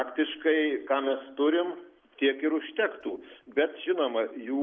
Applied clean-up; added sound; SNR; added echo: none; none; none; none.